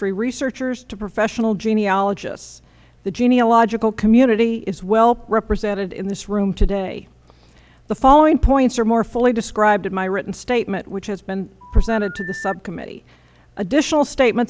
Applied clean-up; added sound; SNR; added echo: none; Telephone; 17 dB; none.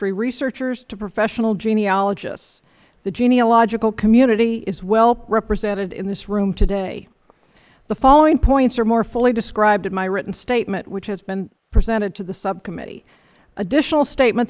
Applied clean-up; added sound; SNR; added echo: neural mask model Resemble Enhance denoiser.